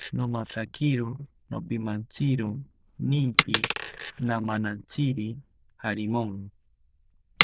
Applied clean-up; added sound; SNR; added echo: neural diffusion model UNIVERSE++.